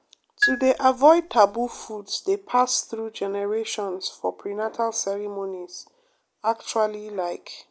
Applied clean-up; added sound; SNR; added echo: none; Marimba, xylophone; 5 dB; none.